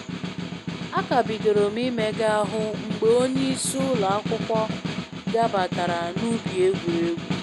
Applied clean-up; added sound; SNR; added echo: none; Snare drum; 5 dB; none.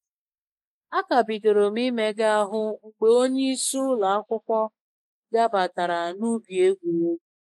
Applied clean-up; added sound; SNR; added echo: neural mask model Resemble Enhance denoiser.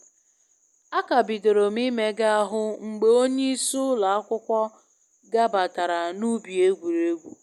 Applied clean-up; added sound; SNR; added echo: none; none; none; none.